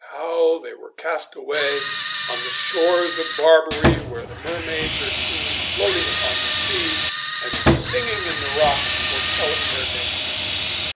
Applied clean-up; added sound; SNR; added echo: none; Camera + Sawing; -1 dB; none.